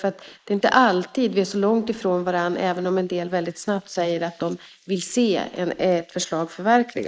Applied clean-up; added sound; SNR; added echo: neural mask model Resemble Enhance denoiser.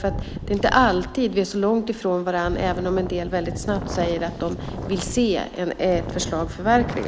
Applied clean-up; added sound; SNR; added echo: none; Wind; 9 dB; none.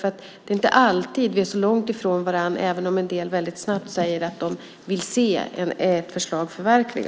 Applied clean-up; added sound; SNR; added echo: none; none; none; none.